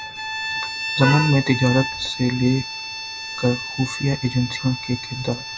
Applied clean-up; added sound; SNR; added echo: none; Bowed string instrument; 7 dB; none.